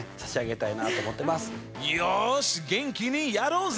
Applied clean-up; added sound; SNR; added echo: none; none; none; none.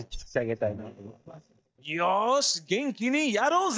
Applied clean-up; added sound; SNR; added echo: neural mask model DeepFilterNet 3.